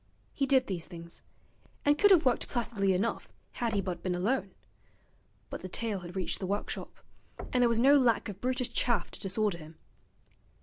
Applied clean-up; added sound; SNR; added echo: none; Walk, footsteps + Knock; 19 dB; none.